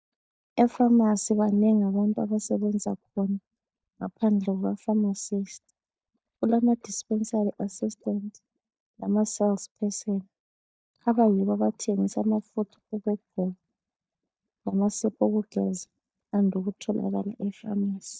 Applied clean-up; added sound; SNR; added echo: neural mask model DeepFilterNet 3.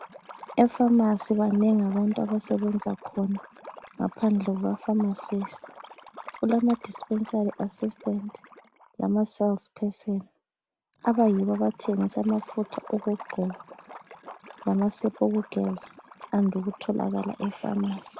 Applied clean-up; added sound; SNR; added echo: none; Liquid; 19 dB; none.